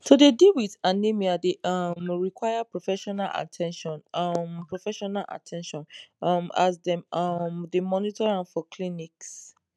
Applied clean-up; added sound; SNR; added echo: none; none; none; none.